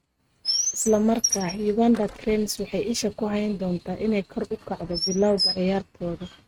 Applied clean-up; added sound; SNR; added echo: neural mask model RNNoise.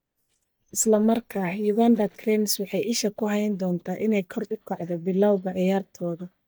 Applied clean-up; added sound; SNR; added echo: neural mask model DeepFilterNet 3.